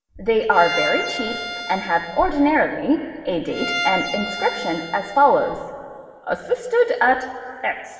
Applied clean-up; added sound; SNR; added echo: none; Bowed string instrument; 8 dB; reverberation time 2.7 s.